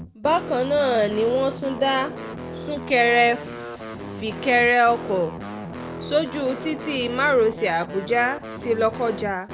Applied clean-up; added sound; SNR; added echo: none; Guitar; 11 dB; none.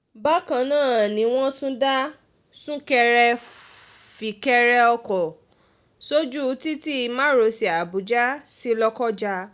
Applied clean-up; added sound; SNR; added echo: none; none; none; none.